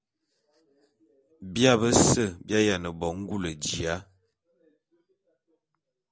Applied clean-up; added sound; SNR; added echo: none; none; none; none.